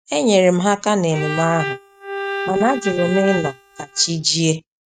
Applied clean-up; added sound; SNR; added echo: neural mask model RNNoise.